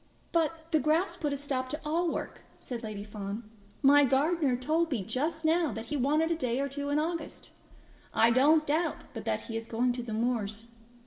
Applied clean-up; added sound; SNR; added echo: none; none; none; reverberation time 2.6 s.